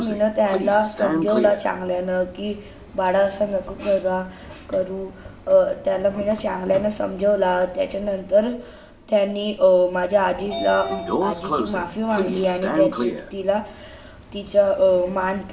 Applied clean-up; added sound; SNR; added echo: none; Sliding door / Train; 9 dB; reverberation time 1.1 s.